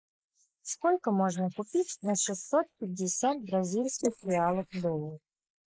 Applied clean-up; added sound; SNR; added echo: neural mask model Resemble Enhance denoiser.